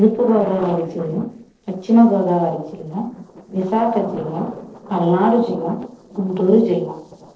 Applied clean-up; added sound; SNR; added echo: neural separator model SepFormer DNS4.